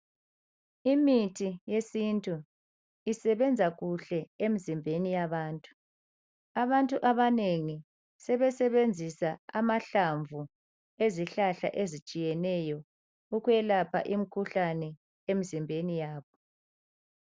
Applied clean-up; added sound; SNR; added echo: none; none; none; none.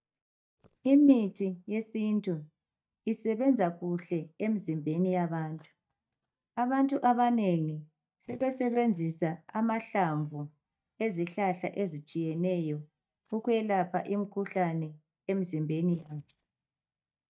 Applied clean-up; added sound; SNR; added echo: neural mask model DeepFilterNet 3.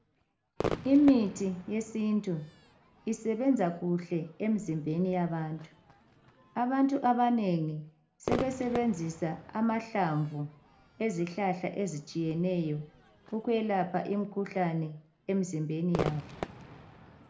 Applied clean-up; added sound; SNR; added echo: none; Crowd / Fireworks; 12 dB; reverberation time 0.3 s.